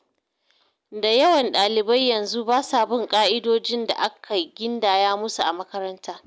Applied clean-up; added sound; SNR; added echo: none; none; none; none.